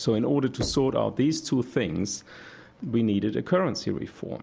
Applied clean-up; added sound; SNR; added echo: none; Knock; 16 dB; none.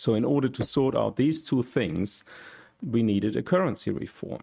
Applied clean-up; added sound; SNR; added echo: neural mask model RNNoise.